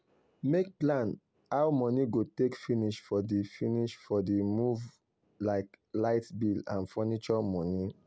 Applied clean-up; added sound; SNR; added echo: none; none; none; none.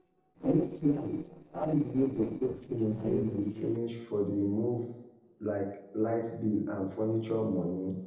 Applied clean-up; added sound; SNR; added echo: neural separator model SepFormer DNS4.